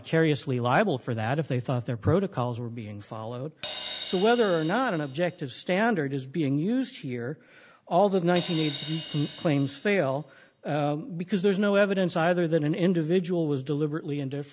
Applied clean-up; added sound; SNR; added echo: none; Crash cymbal; 11 dB; none.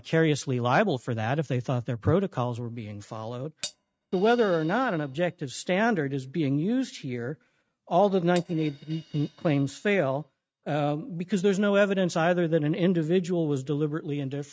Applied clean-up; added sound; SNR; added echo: neural mask model RNNoise.